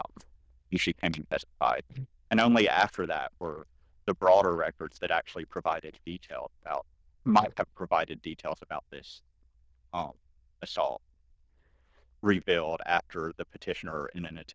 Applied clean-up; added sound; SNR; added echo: neural diffusion model UNIVERSE++.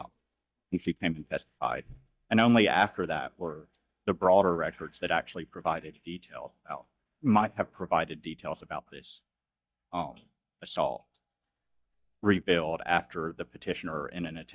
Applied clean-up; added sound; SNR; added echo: neural mask model DeepFilterNet 3.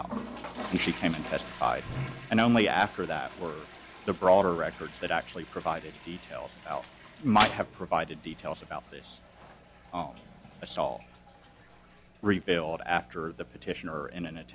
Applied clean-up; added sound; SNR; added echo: none; Toilet flush; 11 dB; none.